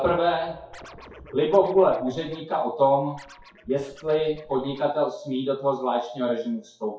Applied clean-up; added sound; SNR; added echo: classical method WPE with log-MMSE.